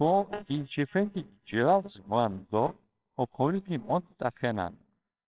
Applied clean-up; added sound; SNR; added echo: neural separator model SepFormer WHAMR!.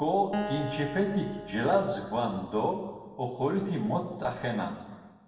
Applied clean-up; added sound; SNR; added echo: none; Acoustic guitar; 10 dB; reverberation time 1.3 s.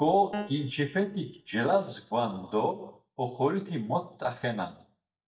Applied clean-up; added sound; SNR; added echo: neural mask model DeepFilterNet 3.